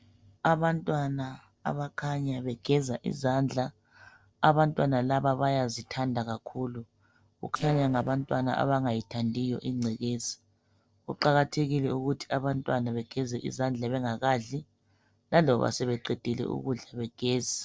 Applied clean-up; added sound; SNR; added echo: neural separator model SepFormer DNS4.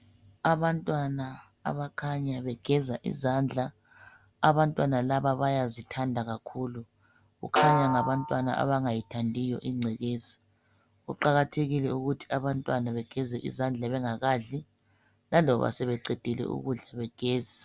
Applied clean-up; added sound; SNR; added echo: none; Snare drum; 2 dB; none.